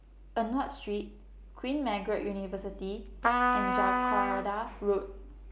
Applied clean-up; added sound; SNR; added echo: none; Trumpet; -4 dB; none.